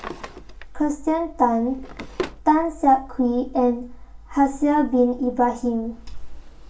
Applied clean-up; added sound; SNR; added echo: none; Drawer open or close; 18 dB; reverberation time 0.3 s.